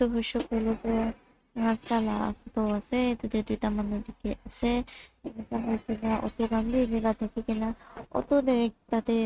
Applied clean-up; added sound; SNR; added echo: neural mask model RNNoise.